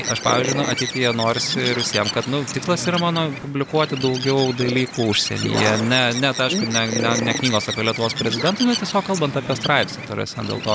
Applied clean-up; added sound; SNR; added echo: none; Bird; 6 dB; none.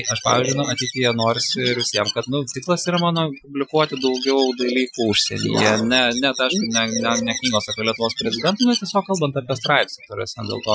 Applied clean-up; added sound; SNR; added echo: classical method Wiener filter.